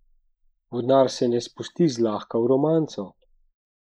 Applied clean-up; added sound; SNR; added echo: neural mask model Resemble Enhance denoiser.